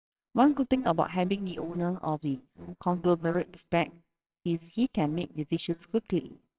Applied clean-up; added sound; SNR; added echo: neural separator model SepFormer WHAMR!.